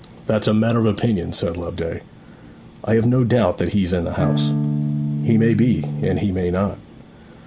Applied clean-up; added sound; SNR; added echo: none; Electric guitar / Strum; 1 dB; none.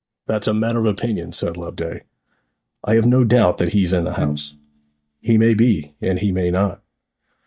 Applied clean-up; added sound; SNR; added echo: neural mask model DeepFilterNet 3.